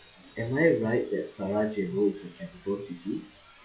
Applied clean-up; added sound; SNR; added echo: classical method log-MMSE.